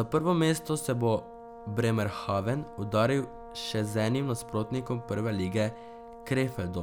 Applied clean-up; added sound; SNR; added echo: none; Brass instrument; 16 dB; none.